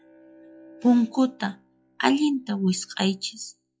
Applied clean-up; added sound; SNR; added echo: classical method log-MMSE.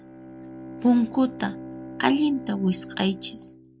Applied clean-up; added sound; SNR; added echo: none; Bowed string instrument; 14 dB; none.